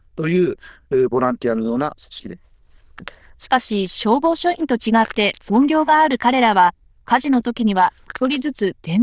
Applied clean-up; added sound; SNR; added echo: neural diffusion model UNIVERSE++.